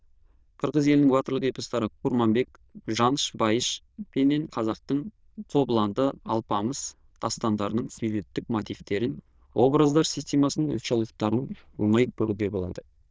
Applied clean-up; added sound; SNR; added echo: neural diffusion model UNIVERSE++.